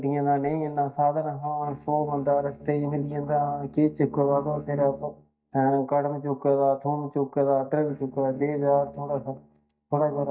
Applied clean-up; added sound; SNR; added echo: neural mask model DeepFilterNet 3.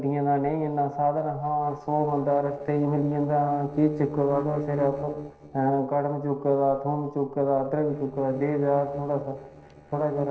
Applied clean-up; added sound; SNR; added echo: neural separator model SepFormer DNS4.